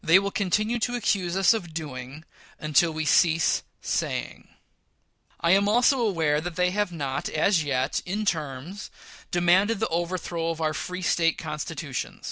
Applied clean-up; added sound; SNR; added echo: none; none; none; none.